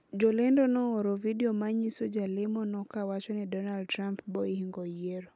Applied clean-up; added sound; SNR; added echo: none; none; none; none.